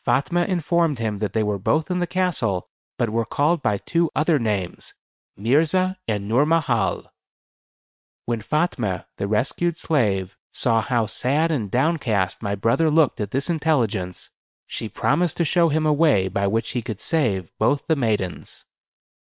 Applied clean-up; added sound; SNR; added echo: neural separator model SepFormer WHAM!.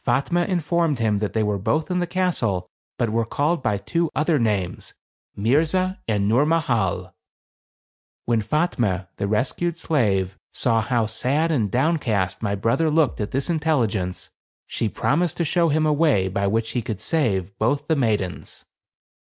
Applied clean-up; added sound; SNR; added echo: none; Bass drum; 15 dB; none.